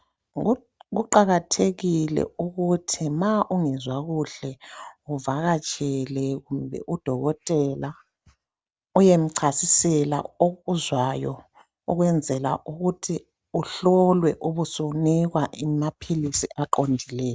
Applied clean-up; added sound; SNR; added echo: none; none; none; none.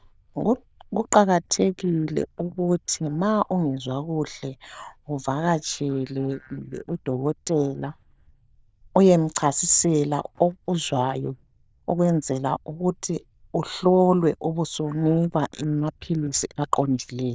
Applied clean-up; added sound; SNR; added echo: neural diffusion model UNIVERSE++.